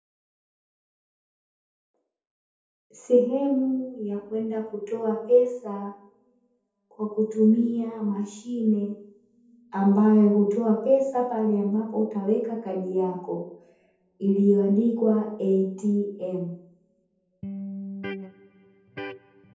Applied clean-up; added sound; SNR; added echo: none; Electric guitar; 11 dB; reverberation time 0.7 s.